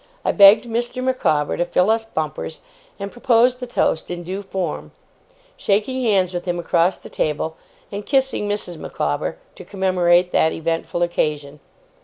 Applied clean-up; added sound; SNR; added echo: none; none; none; none.